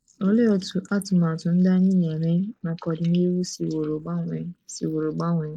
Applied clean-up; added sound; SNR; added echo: neural mask model Resemble Enhance denoiser.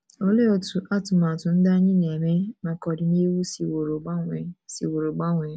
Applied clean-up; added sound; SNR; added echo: none; none; none; none.